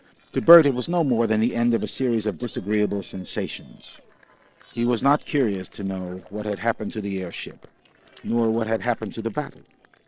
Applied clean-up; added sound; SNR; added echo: neural separator model SepFormer DNS4.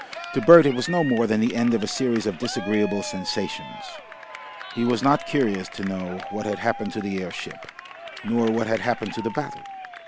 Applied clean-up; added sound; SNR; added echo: none; Cheering; 13 dB; none.